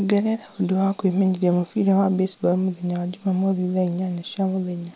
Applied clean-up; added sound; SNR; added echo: none; none; none; none.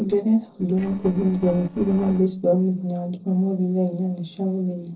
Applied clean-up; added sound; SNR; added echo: neural separator model SepFormer DNS4.